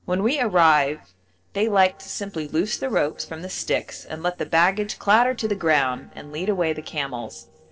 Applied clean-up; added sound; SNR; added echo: neural separator model SepFormer DNS4.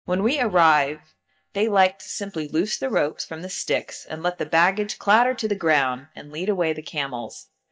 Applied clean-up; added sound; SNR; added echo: neural mask model DeepFilterNet 3.